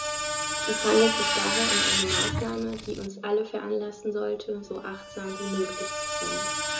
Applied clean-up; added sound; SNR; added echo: none; Screech; -1 dB; reverberation time 0.2 s.